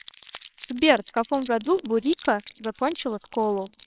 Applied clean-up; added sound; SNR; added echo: neural separator model SepFormer WHAMR!.